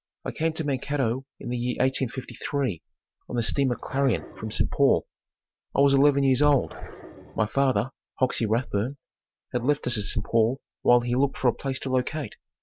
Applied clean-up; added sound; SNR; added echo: none; Growling; 17 dB; none.